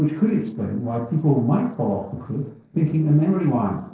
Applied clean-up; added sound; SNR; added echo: neural separator model SepFormer DNS4.